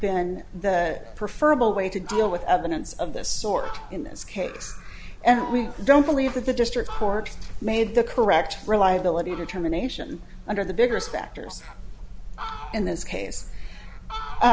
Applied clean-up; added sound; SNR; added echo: none; Fowl; 18 dB; none.